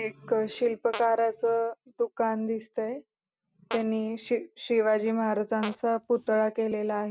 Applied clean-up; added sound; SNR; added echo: none; Fart; 16 dB; none.